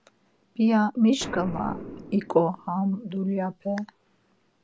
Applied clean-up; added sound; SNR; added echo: none; Boom; 16 dB; none.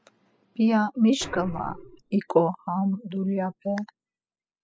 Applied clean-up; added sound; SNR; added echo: classical method spectral subtraction.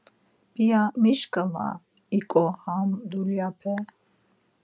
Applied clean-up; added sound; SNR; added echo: none; none; none; none.